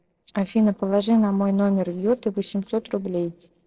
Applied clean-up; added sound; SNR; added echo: neural separator model SepFormer DNS4.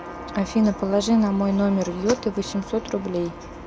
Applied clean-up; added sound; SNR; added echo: none; Trumpet; 19 dB; none.